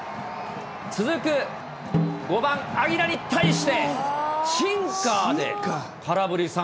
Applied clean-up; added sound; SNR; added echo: none; Snare drum; 5 dB; none.